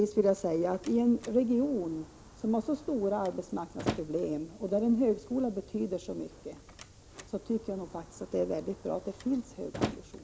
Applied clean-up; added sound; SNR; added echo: none; Slam; 13 dB; none.